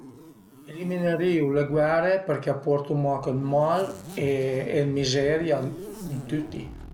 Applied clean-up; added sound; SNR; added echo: none; Zipper (clothing); 16 dB; none.